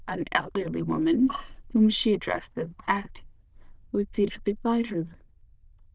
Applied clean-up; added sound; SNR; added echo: neural diffusion model UNIVERSE++.